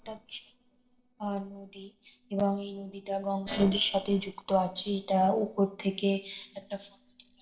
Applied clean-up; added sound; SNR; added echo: neural separator model SepFormer DNS4.